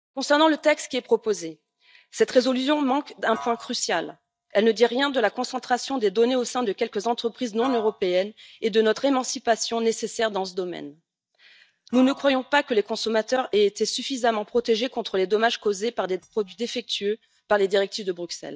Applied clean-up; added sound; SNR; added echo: neural mask model DeepFilterNet 3.